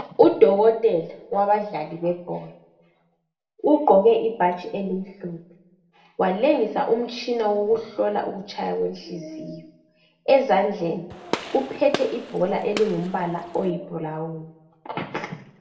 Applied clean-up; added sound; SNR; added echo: none; Gunshot, gunfire; 11 dB; reverberation time 0.6 s.